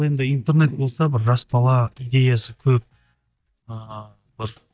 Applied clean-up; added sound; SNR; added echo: neural mask model DeepFilterNet 3.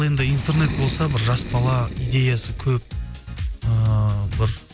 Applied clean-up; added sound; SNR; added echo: none; Boom; 11 dB; none.